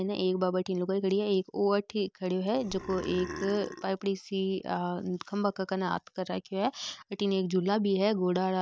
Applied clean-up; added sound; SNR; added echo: none; Burping, eructation; 11 dB; none.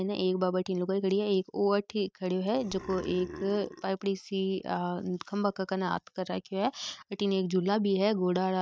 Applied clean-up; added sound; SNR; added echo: neural mask model RNNoise.